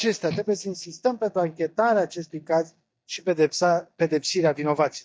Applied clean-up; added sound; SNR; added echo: neural mask model DeepFilterNet 3.